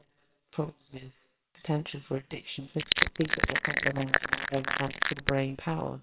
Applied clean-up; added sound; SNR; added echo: neural separator model SepFormer WHAMR!.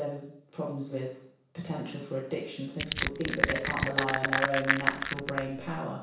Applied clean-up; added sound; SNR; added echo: none; Crushing; -3 dB; reverberation time 0.7 s.